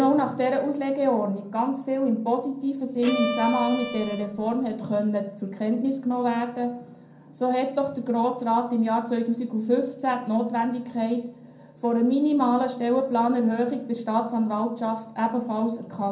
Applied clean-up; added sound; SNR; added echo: none; Bowed string instrument; 6 dB; reverberation time 0.5 s.